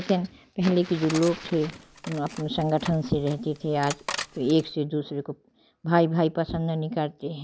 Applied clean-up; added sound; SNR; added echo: none; Cutlery, silverware; 14 dB; none.